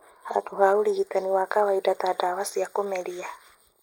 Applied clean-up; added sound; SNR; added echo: neural mask model Resemble Enhance denoiser.